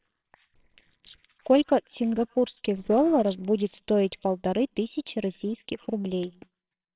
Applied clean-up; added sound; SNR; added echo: neural separator model SepFormer WHAMR!.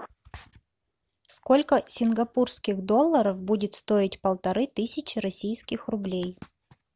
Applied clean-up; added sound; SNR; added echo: none; none; none; none.